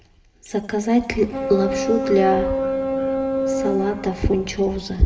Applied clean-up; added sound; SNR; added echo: none; Boat, Water vehicle; 2 dB; reverberation time 1.0 s.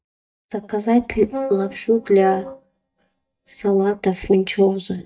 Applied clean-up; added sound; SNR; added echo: neural mask model DeepFilterNet 3.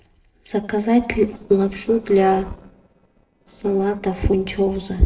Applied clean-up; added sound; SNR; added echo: neural separator model SepFormer DNS4.